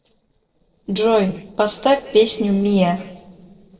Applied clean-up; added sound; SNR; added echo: neural separator model SepFormer DNS4.